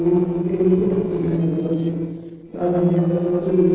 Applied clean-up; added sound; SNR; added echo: neural separator model SepFormer DNS4.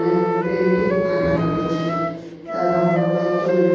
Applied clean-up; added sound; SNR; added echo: none; Wind instrument, woodwind instrument; 3 dB; reverberation time 2.1 s.